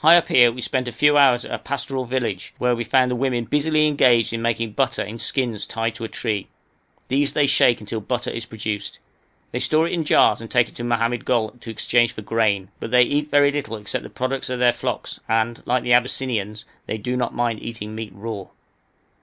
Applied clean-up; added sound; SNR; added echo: none; none; none; none.